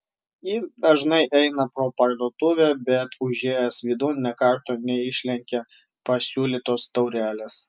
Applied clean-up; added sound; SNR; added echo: none; none; none; none.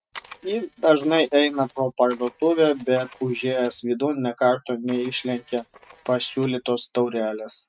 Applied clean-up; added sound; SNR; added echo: neural mask model RNNoise.